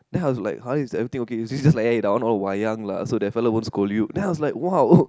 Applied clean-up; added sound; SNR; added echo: none; none; none; none.